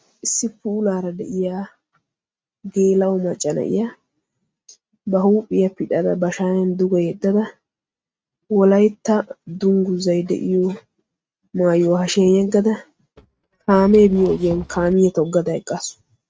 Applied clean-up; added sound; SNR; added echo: neural mask model RNNoise.